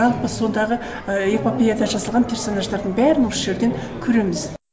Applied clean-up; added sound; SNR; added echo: none; none; none; none.